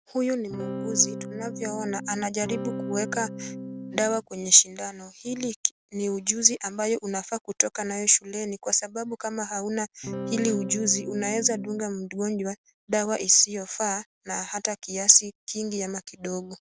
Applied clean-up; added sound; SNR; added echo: none; Electric guitar / Strum; 8 dB; none.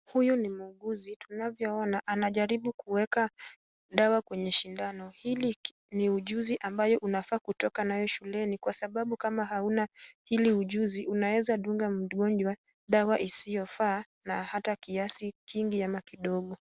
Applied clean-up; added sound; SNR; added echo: none; none; none; none.